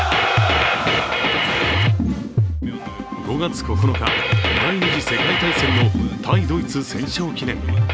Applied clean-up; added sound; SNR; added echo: none; Drum kit; -4 dB; none.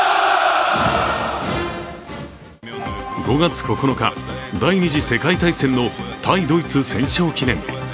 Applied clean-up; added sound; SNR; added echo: none; none; none; none.